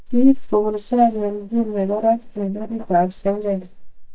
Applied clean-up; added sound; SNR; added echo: neural mask model DeepFilterNet 3.